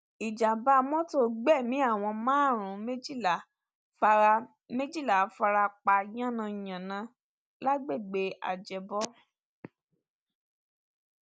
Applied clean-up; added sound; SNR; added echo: none; none; none; none.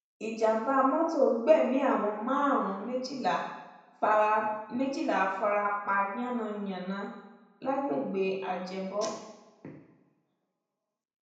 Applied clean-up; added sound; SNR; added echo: none; none; none; reverberation time 0.9 s.